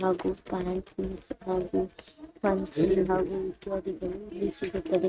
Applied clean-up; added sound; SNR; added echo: neural mask model RNNoise.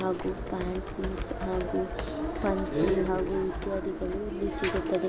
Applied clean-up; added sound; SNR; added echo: none; Computer keyboard; 8 dB; none.